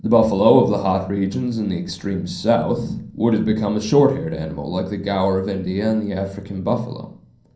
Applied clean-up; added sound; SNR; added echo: none; none; none; reverberation time 0.6 s.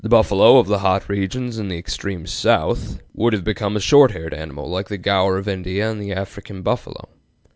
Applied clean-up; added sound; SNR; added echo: none; none; none; none.